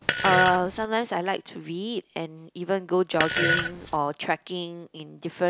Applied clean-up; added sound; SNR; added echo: none; Fart; -2 dB; none.